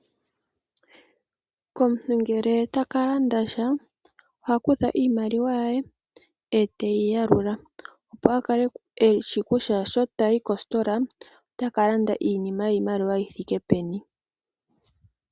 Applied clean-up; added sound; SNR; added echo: none; none; none; none.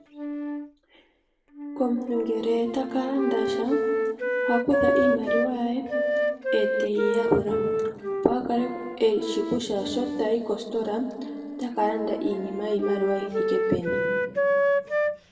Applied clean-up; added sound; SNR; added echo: none; Wind instrument, woodwind instrument; 0 dB; reverberation time 2.0 s.